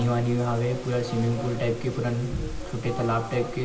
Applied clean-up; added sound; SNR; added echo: none; Bathtub (filling or washing); 19 dB; reverberation time 0.8 s.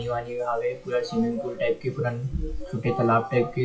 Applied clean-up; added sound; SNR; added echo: classical method WPE with log-MMSE.